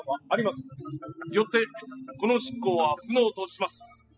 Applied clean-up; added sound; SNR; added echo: classical method spectral subtraction.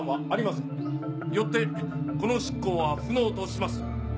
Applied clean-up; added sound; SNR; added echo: none; Marimba, xylophone; 2 dB; none.